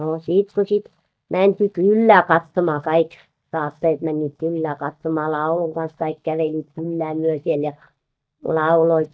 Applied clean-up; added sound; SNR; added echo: neural mask model DeepFilterNet 3.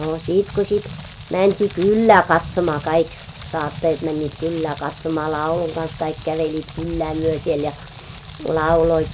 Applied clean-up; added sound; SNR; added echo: none; Rain; 12 dB; none.